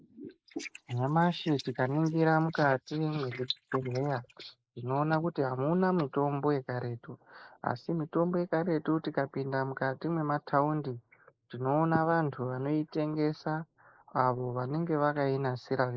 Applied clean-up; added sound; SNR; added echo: neural mask model Resemble Enhance denoiser.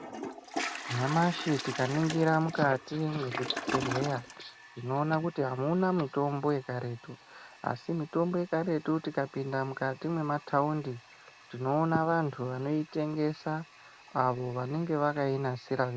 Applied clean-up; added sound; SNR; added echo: none; Toilet flush; 12 dB; none.